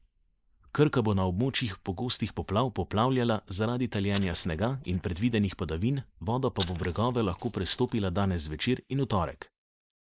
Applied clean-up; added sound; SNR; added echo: neural mask model Resemble Enhance denoiser.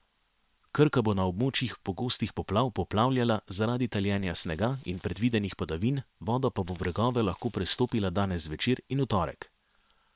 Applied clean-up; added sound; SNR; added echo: neural separator model SepFormer WHAM!.